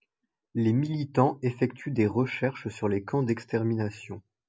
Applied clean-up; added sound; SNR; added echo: none; none; none; none.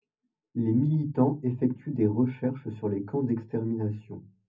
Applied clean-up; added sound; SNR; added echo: none; none; none; reverberation time 0.4 s.